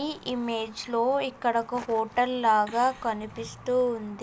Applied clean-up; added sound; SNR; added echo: none; none; none; none.